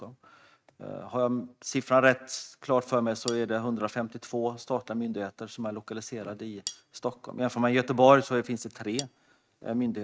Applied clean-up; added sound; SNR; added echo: neural mask model RNNoise.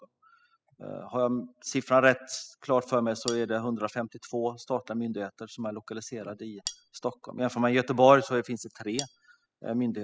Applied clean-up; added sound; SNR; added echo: classical method spectral subtraction.